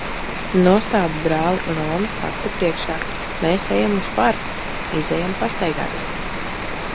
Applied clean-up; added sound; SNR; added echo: none; Rain; 4 dB; none.